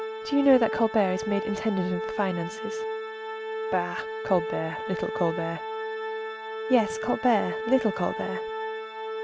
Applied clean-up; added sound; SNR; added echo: none; Organ; 5 dB; none.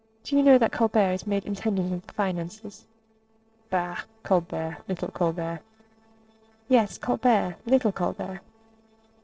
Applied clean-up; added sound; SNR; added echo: neural separator model SepFormer DNS4.